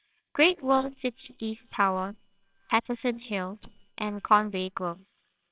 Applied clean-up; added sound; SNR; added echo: neural separator model SepFormer WHAMR!.